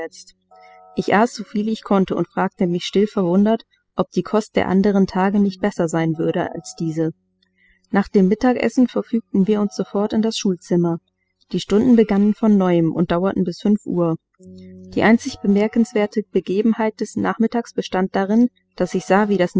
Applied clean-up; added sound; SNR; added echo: classical method spectral subtraction.